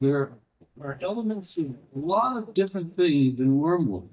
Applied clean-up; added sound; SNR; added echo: neural mask model DeepFilterNet 3.